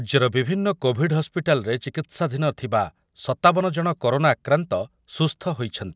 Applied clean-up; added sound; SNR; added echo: none; none; none; none.